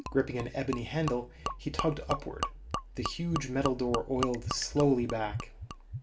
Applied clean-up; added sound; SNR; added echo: none; Gurgling / Liquid; 6 dB; reverberation time 0.3 s.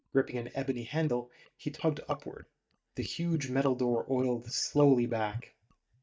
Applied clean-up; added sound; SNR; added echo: neural mask model DeepFilterNet 3.